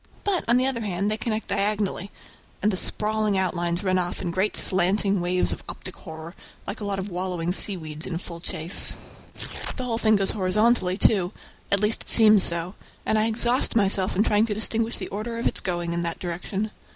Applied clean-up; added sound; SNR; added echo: none; Tearing; 11 dB; none.